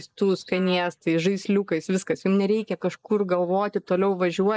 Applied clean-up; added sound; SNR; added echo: neural mask model Resemble Enhance denoiser.